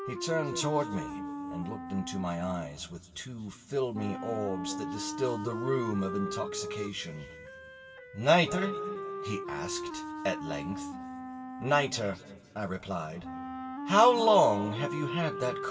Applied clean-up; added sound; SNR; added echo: none; Wind instrument, woodwind instrument; 8 dB; reverberation time 2.1 s.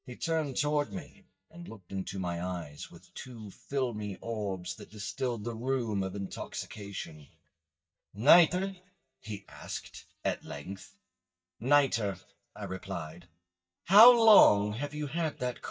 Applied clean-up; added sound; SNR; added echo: neural mask model DeepFilterNet 3.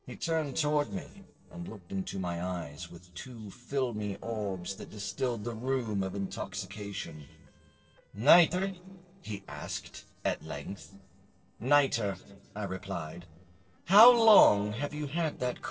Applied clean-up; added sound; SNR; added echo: neural separator model SepFormer DNS4.